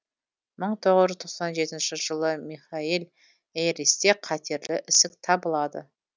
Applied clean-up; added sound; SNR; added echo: none; none; none; none.